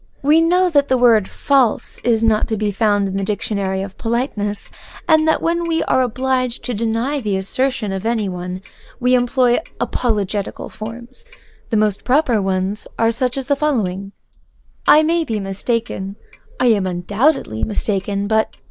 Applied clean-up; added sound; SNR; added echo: neural mask model Resemble Enhance denoiser.